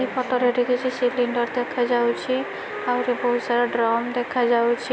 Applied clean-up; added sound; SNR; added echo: none; Wind instrument, woodwind instrument; 17 dB; none.